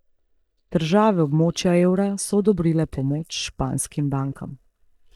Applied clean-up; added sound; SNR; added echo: neural mask model DeepFilterNet 3.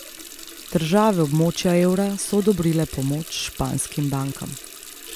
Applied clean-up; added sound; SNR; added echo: none; Water tap, faucet; 16 dB; none.